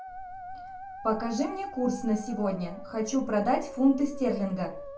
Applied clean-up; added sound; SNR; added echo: none; Musical instrument; 13 dB; reverberation time 0.3 s.